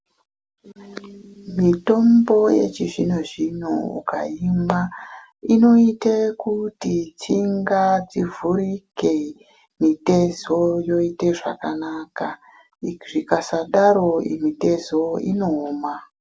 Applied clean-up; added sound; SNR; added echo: none; none; none; none.